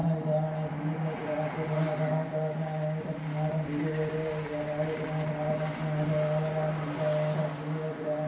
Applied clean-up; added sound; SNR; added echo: none; Train; 11 dB; reverberation time 0.9 s.